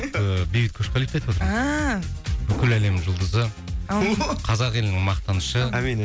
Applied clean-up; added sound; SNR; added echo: none; Explosion; 13 dB; none.